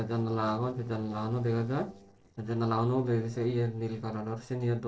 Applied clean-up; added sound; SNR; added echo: neural separator model SepFormer DNS4.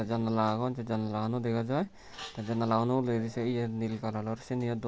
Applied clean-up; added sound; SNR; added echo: none; none; none; none.